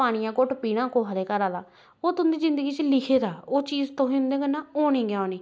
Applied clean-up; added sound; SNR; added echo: none; none; none; none.